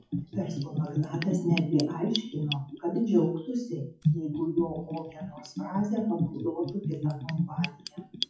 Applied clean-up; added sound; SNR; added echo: classical method WPE with log-MMSE.